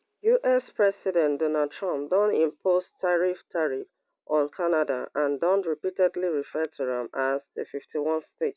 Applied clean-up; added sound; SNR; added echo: none; none; none; none.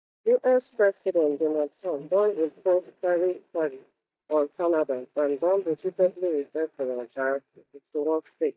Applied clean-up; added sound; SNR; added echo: neural mask model DeepFilterNet 3.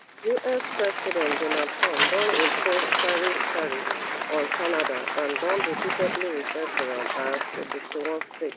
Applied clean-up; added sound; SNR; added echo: none; Applause + Cutlery, silverware; -1 dB; none.